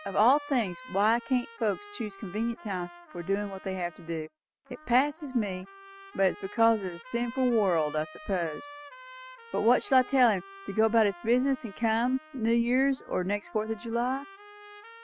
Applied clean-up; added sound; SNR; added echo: none; Trumpet; 19 dB; none.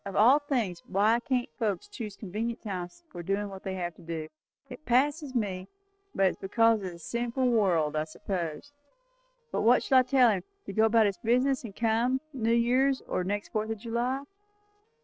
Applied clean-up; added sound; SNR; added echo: neural separator model SepFormer DNS4.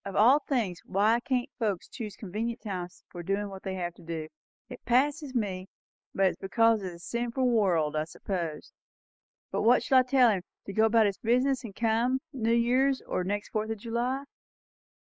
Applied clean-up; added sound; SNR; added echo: neural mask model Resemble Enhance denoiser.